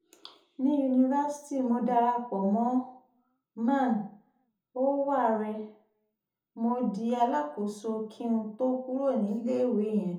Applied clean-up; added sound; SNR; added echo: none; none; none; reverberation time 0.5 s.